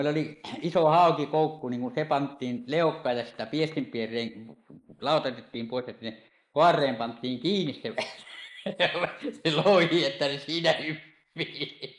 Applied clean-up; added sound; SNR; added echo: neural mask model Resemble Enhance denoiser.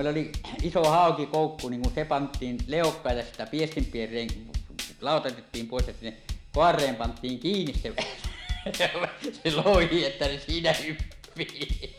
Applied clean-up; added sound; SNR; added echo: none; Drum kit; 8 dB; none.